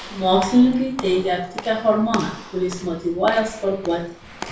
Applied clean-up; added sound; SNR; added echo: none; Walk, footsteps / Slam; 15 dB; reverberation time 0.3 s.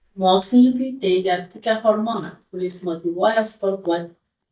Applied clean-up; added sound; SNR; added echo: neural mask model DeepFilterNet 3.